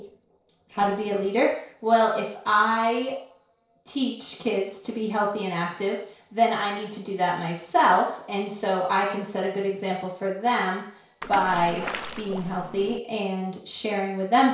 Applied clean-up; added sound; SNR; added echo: neural separator model SepFormer DNS4.